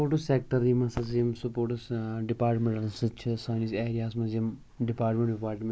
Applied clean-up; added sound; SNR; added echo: none; none; none; none.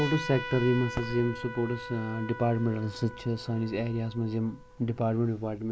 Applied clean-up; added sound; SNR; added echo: none; Trumpet; 12 dB; none.